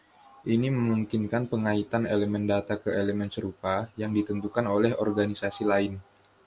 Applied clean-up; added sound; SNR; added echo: none; none; none; none.